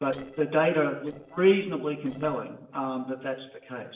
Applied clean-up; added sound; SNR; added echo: neural separator model SepFormer DNS4.